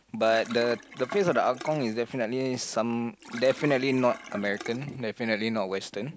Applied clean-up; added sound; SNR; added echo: none; Sink (filling or washing); 16 dB; none.